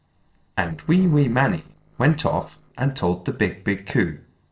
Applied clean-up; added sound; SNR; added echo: neural separator model SepFormer DNS4.